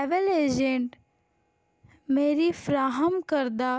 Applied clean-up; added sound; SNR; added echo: none; none; none; none.